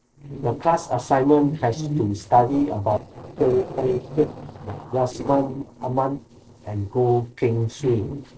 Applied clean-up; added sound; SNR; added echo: neural separator model SepFormer DNS4.